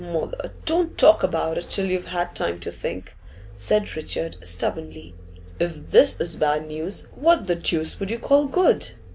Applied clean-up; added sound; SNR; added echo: none; Vehicle; 17 dB; none.